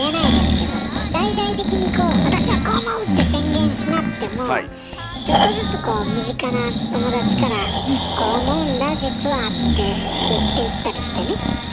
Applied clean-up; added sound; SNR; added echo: none; Breathing; -3 dB; none.